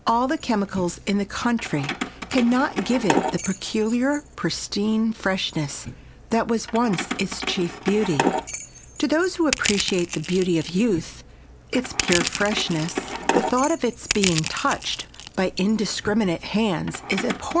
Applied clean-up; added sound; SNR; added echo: none; Keys jangling + Crushing; 7 dB; none.